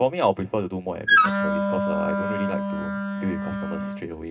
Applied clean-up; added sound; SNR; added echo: none; Wind instrument, woodwind instrument; -4 dB; reverberation time 0.2 s.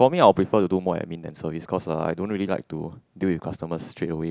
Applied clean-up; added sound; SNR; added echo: none; none; none; none.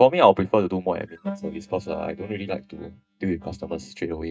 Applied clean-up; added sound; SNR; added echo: neural mask model DeepFilterNet 3.